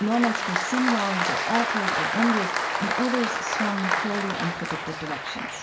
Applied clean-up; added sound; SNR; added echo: none; Applause; 0 dB; reverberation time 0.3 s.